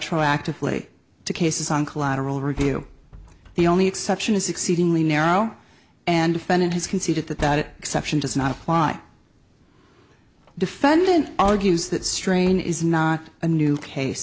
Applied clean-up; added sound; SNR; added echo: none; Slam; 19 dB; none.